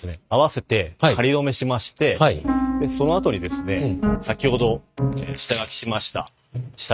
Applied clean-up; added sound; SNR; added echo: neural mask model RNNoise.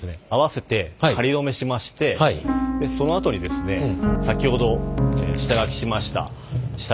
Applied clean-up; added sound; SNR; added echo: none; Piano; 1 dB; none.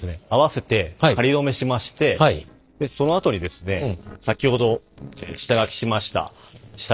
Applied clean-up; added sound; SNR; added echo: neural separator model SepFormer DNS4.